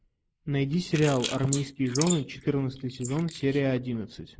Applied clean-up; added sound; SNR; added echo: neural mask model Resemble Enhance denoiser.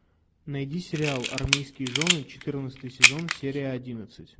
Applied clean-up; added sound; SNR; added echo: none; Camera; -5 dB; none.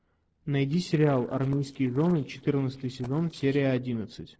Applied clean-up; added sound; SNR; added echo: neural separator model SepFormer DNS4.